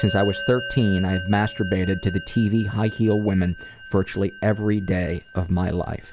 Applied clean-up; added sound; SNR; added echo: none; Musical instrument; 14 dB; none.